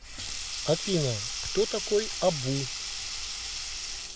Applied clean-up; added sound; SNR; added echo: none; Sink (filling or washing); 3 dB; none.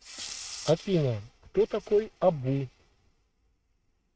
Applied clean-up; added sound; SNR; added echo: neural mask model RNNoise.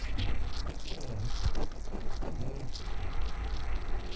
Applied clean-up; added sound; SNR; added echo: neural separator model SepFormer DNS4.